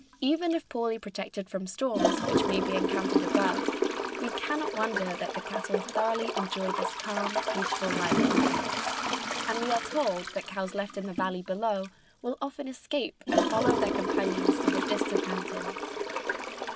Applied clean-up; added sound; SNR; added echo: none; Toilet flush / Gurgling; -2 dB; none.